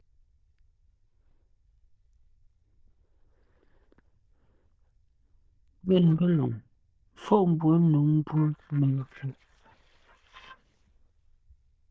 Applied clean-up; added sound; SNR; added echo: neural diffusion model UNIVERSE++.